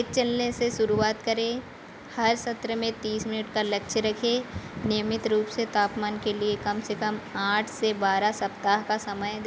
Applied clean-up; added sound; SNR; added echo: none; none; none; none.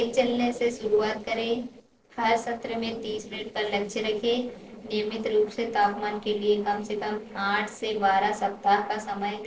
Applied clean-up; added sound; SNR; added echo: neural separator model SepFormer DNS4.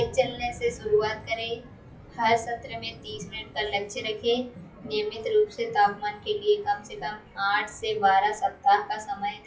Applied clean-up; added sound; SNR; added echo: classical method WPE with log-MMSE.